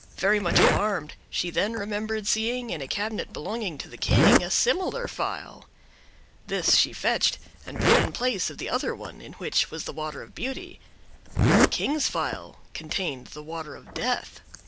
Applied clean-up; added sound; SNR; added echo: none; Zipper (clothing); 1 dB; none.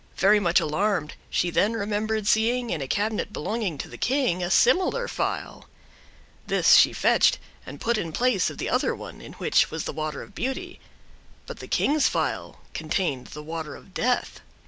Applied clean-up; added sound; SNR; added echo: none; none; none; none.